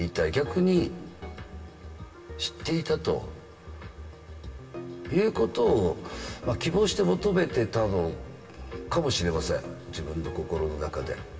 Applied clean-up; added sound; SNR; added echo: none; none; none; reverberation time 2.9 s.